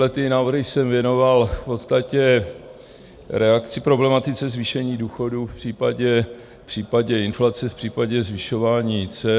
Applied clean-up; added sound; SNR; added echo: none; none; none; none.